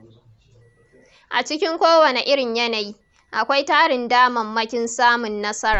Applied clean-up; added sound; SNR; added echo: none; Alarm; 19 dB; none.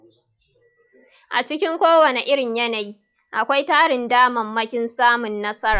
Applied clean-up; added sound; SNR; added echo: classical method log-MMSE.